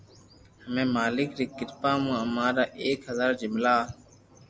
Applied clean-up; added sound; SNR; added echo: none; none; none; none.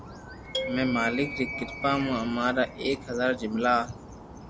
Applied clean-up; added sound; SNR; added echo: none; Marimba, xylophone + Animal; 9 dB; none.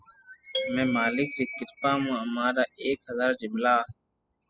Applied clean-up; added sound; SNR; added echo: classical method spectral subtraction.